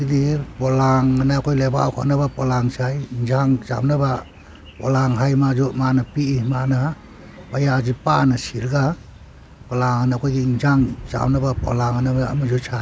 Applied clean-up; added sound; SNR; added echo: none; none; none; none.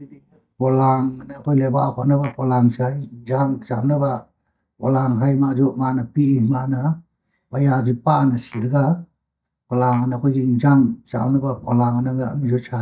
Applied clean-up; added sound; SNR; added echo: neural mask model DeepFilterNet 3.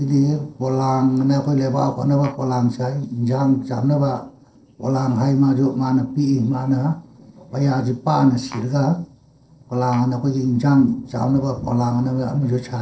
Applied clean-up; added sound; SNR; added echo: neural separator model SepFormer DNS4.